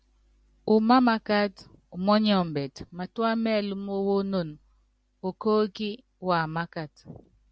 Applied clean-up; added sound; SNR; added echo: none; none; none; none.